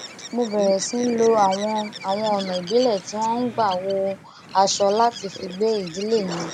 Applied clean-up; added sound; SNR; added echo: none; Bird; 14 dB; none.